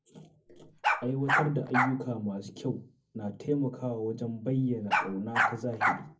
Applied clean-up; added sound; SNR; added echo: none; Bark; -2 dB; reverberation time 0.3 s.